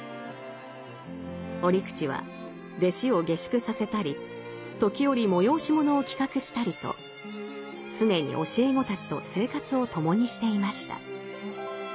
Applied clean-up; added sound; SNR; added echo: none; none; none; none.